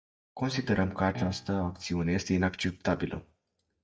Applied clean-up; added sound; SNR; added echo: neural mask model DeepFilterNet 3.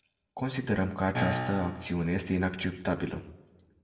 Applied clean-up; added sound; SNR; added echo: none; Piano; 4 dB; reverberation time 0.7 s.